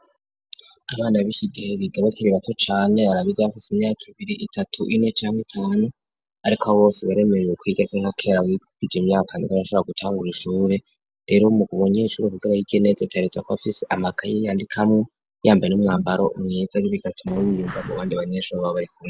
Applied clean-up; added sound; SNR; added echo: neural separator model SepFormer DNS4.